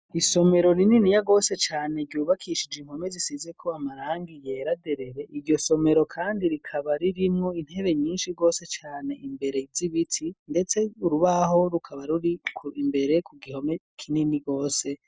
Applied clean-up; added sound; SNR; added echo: none; none; none; none.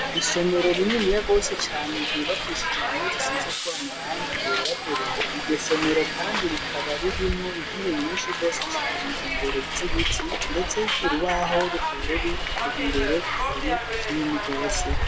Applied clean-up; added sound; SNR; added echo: none; Hiss; -1 dB; reverberation time 0.6 s.